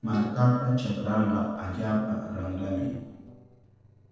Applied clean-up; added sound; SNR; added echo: neural separator model SepFormer DNS4.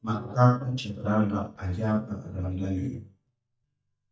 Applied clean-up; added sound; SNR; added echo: neural mask model DeepFilterNet 3.